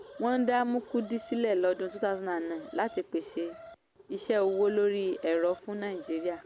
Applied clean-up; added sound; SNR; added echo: none; Alarm; 18 dB; none.